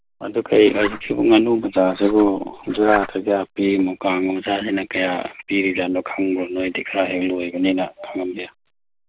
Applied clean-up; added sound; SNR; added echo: none; Zipper (clothing); 13 dB; none.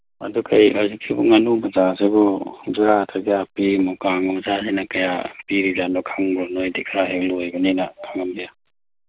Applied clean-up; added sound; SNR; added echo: none; none; none; none.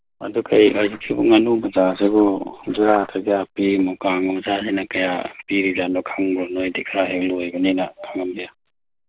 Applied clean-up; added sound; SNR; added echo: neural separator model SepFormer DNS4.